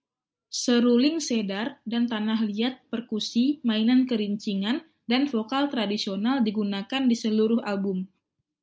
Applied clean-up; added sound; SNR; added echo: none; none; none; none.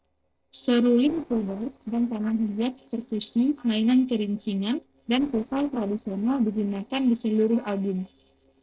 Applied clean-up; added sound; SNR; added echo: neural separator model SepFormer DNS4.